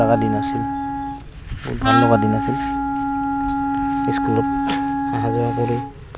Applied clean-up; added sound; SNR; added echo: none; Wind instrument, woodwind instrument; -2 dB; none.